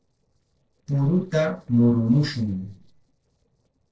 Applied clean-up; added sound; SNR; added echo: neural separator model SepFormer DNS4.